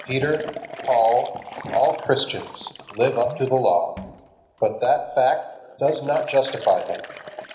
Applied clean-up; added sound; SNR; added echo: none; Liquid; 15 dB; reverberation time 0.8 s.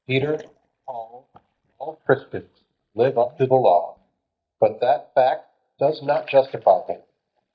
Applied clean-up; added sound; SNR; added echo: neural mask model DeepFilterNet 3.